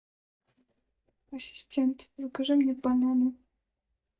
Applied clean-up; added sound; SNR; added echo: neural mask model DeepFilterNet 3.